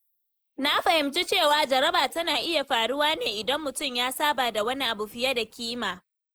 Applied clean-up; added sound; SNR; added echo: neural mask model Resemble Enhance denoiser.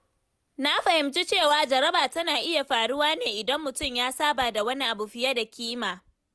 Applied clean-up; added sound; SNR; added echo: none; none; none; none.